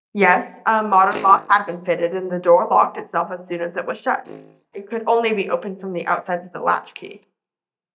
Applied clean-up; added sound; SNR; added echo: neural mask model DeepFilterNet 3.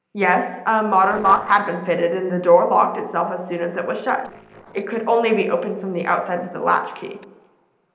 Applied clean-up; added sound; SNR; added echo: neural separator model SepFormer DNS4.